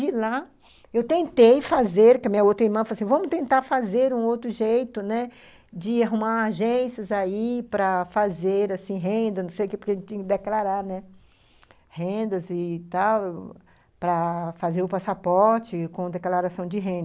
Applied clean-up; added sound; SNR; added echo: none; none; none; none.